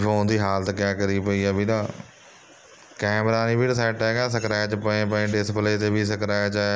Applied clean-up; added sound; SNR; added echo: none; none; none; none.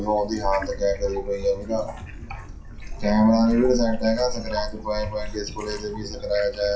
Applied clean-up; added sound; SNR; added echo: classical method WPE with log-MMSE.